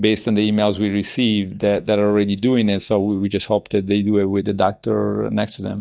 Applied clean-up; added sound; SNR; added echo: neural mask model DeepFilterNet 3.